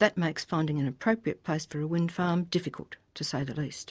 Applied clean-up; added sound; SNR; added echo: none; none; none; none.